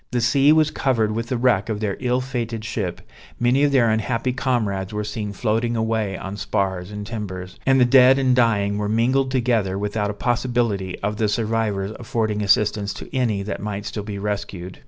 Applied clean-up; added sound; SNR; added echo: none; none; none; none.